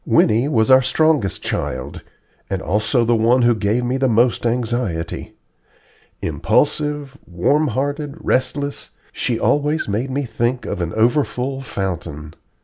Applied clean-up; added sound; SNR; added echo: none; none; none; none.